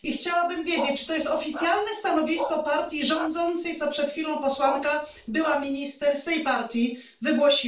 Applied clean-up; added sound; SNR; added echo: neural separator model SepFormer DNS4.